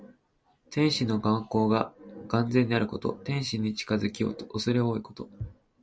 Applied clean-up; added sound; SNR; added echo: none; none; none; none.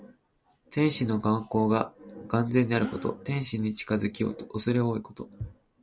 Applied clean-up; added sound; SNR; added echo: none; Gasp; 17 dB; none.